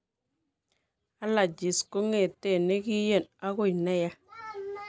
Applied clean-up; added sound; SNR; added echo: none; none; none; none.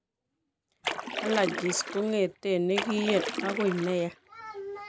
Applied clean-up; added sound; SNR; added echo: none; Splash, splatter; 5 dB; none.